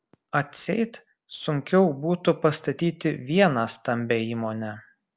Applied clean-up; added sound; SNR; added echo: none; none; none; none.